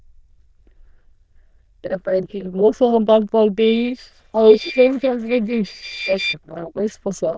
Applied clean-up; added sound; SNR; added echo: neural diffusion model UNIVERSE++.